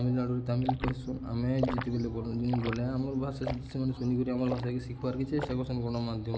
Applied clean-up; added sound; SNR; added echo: none; Liquid; 11 dB; none.